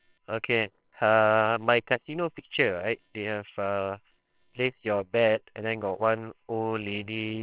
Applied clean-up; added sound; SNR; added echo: neural separator model SepFormer WHAMR!.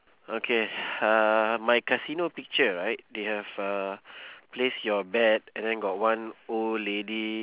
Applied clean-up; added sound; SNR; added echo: none; none; none; none.